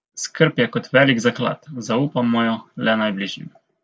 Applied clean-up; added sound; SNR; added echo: none; none; none; none.